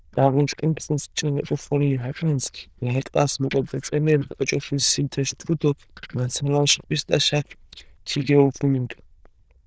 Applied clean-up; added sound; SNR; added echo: neural diffusion model UNIVERSE++.